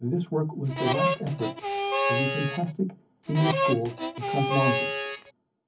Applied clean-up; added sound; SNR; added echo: none; Harmonica; -1 dB; reverberation time 0.3 s.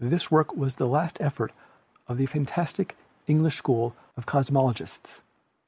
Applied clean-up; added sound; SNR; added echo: none; none; none; none.